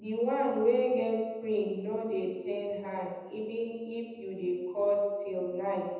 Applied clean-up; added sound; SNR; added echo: none; none; none; reverberation time 1.1 s.